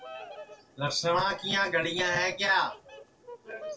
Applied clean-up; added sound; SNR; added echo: none; Bird vocalization, bird call, bird song; 15 dB; reverberation time 0.2 s.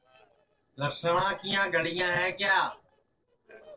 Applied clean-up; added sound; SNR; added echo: neural separator model SepFormer DNS4.